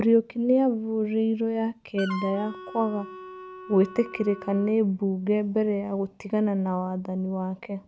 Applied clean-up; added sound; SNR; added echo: none; Wind instrument, woodwind instrument; 15 dB; none.